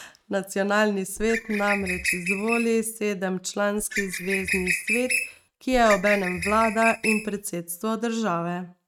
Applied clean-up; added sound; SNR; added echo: neural mask model RNNoise.